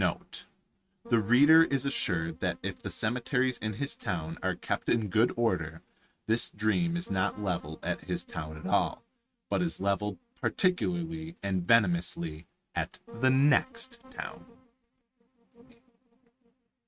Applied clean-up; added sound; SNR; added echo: neural mask model RNNoise.